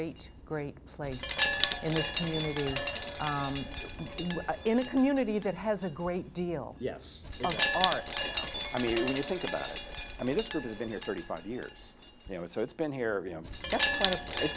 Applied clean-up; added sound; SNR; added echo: none; Wind chime; -3 dB; none.